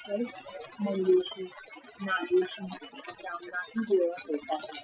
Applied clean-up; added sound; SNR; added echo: classical method Wiener filter.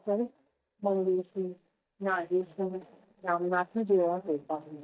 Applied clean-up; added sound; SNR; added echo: neural mask model DeepFilterNet 3.